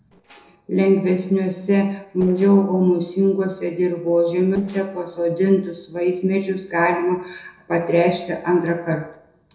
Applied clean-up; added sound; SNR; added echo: neural separator model SepFormer DNS4.